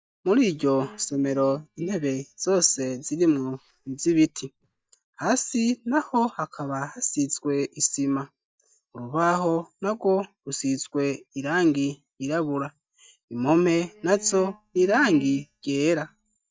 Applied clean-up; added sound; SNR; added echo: neural mask model DeepFilterNet 3.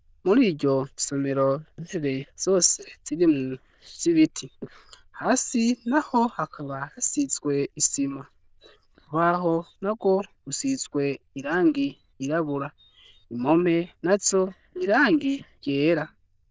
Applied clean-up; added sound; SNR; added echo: neural diffusion model UNIVERSE++.